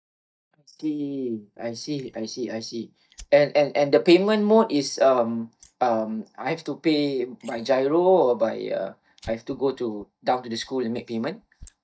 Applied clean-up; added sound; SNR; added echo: neural mask model DeepFilterNet 3.